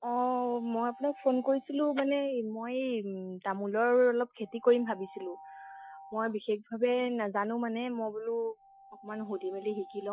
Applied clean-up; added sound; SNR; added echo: classical method Wiener filter.